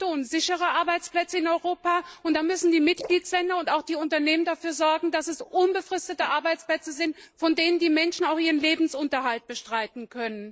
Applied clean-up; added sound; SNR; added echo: neural mask model Resemble Enhance denoiser.